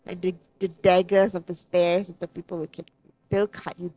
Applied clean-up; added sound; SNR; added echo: neural separator model SepFormer DNS4.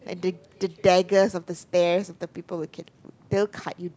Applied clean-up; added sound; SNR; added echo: none; none; none; none.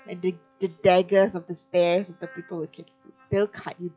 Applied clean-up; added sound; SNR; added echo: classical method log-MMSE.